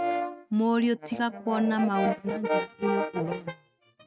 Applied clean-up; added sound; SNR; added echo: neural mask model RNNoise.